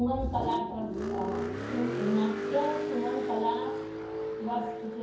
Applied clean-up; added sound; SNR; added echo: none; Car; 1 dB; reverberation time 0.6 s.